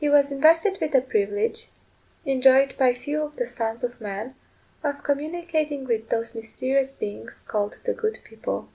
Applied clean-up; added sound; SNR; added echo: none; none; none; none.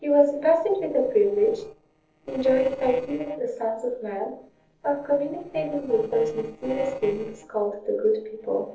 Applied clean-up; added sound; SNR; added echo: neural separator model SepFormer DNS4.